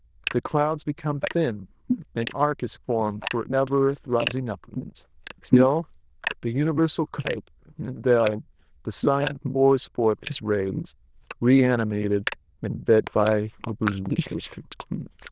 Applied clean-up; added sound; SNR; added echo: neural diffusion model UNIVERSE++.